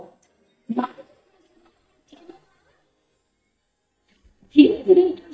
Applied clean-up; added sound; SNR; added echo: neural mask model DeepFilterNet 3.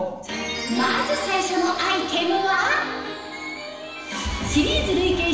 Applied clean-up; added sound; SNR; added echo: none; Door; 15 dB; reverberation time 1.1 s.